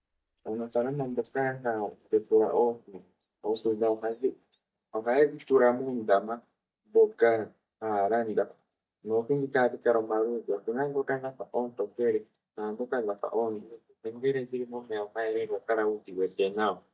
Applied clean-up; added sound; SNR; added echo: neural mask model DeepFilterNet 3.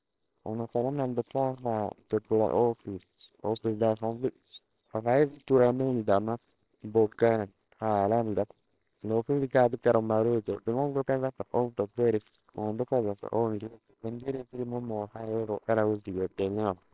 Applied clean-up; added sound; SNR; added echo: neural separator model SepFormer WHAMR!.